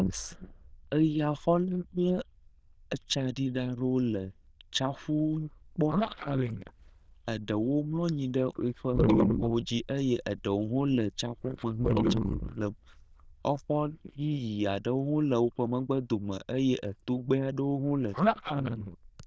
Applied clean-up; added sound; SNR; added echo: neural diffusion model UNIVERSE++.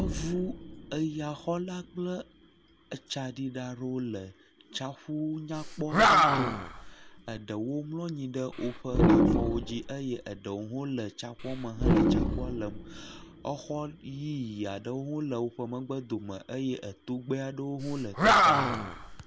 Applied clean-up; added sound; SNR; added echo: none; Animal; -4 dB; none.